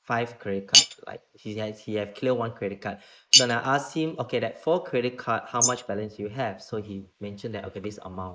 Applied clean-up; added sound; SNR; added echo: neural mask model Resemble Enhance denoiser.